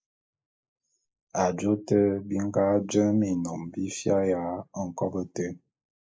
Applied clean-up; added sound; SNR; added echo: neural mask model Resemble Enhance denoiser.